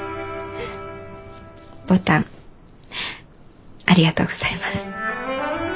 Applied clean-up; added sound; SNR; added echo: none; none; none; none.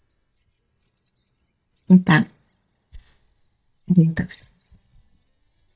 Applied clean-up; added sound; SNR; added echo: neural mask model DeepFilterNet 3.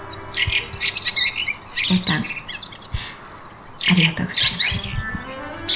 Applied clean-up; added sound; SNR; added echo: none; Bird vocalization, bird call, bird song; -2 dB; reverberation time 2.4 s.